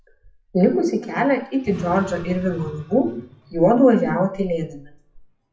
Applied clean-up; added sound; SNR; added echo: classical method WPE with log-MMSE.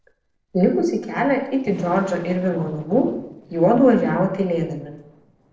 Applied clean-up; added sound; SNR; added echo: neural separator model SepFormer DNS4.